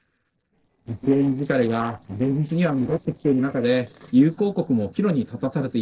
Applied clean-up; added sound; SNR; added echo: neural separator model SepFormer DNS4.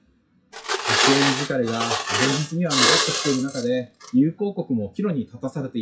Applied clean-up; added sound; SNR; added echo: classical method WPE with log-MMSE.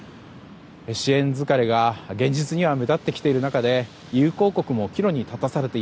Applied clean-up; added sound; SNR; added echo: none; none; none; none.